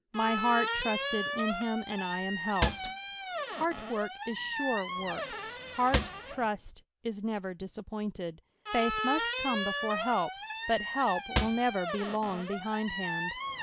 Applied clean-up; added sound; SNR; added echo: none; Squeak + Cupboard open or close / Drawer open or close; 1 dB; none.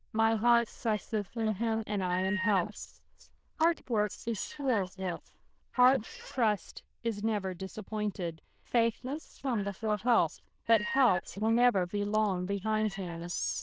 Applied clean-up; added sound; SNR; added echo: neural diffusion model UNIVERSE++.